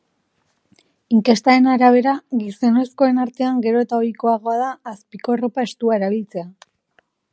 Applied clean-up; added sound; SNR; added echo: none; none; none; none.